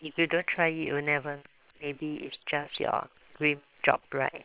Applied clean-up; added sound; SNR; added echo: neural separator model SepFormer WHAM!.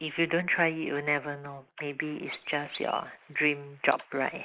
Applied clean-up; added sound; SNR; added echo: neural mask model Resemble Enhance denoiser.